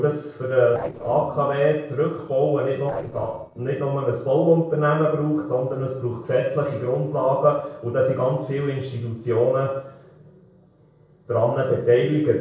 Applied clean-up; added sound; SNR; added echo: neural separator model SepFormer DNS4.